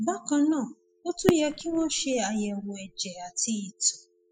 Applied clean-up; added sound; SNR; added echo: classical method spectral subtraction.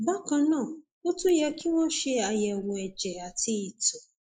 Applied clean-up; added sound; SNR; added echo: neural mask model Resemble Enhance denoiser.